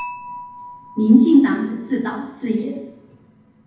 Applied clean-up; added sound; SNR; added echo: none; Dishes, pots, and pans / Chink, clink; 19 dB; reverberation time 0.8 s.